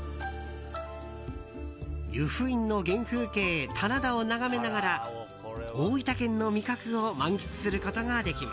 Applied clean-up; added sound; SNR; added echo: none; none; none; none.